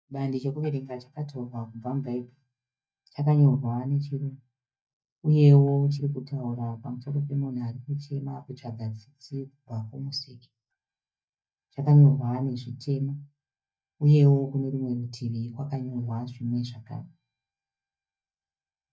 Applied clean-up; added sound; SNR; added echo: neural mask model DeepFilterNet 3.